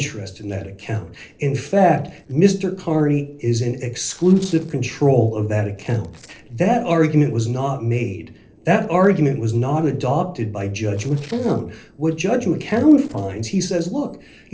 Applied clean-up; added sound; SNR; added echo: neural separator model SepFormer DNS4.